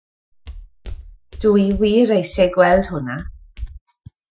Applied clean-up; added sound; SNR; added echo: classical method Wiener filter.